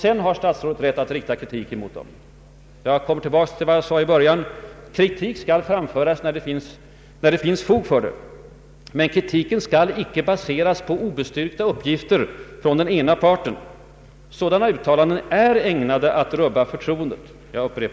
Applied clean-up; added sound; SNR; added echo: none; none; none; none.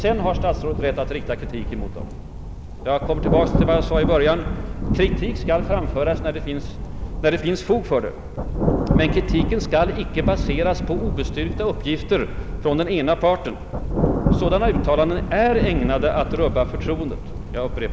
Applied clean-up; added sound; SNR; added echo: none; Thunder; 1 dB; none.